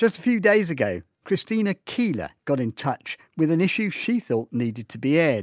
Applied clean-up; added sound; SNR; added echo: none; none; none; none.